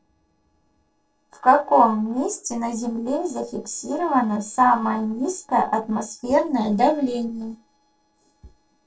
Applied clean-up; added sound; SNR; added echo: neural separator model SepFormer DNS4.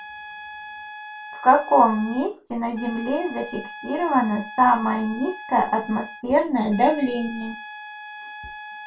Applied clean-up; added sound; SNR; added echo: none; Trumpet; 15 dB; reverberation time 0.2 s.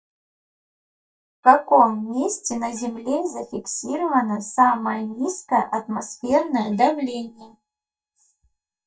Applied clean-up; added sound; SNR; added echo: neural mask model DeepFilterNet 3.